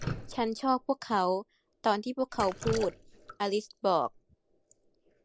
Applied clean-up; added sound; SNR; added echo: none; Drip; 11 dB; none.